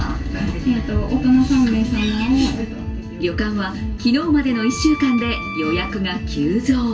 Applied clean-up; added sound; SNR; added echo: none; Wind instrument, woodwind instrument; 13 dB; reverberation time 0.2 s.